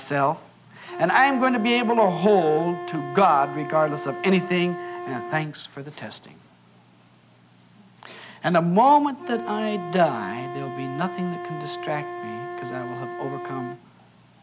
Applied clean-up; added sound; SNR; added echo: none; Wind instrument, woodwind instrument; 11 dB; none.